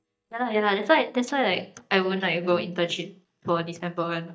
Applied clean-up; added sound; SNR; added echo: neural mask model DeepFilterNet 3.